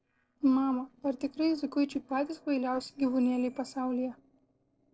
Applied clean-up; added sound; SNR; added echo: neural separator model SepFormer DNS4.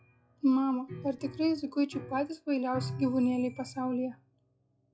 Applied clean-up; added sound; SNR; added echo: classical method log-MMSE.